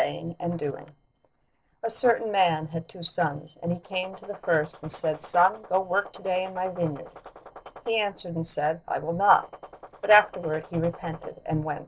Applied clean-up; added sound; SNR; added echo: neural separator model SepFormer DNS4.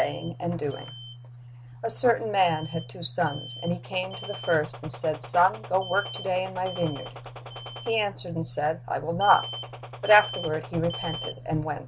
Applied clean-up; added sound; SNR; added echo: none; Alarm + Gunshot, gunfire; 14 dB; none.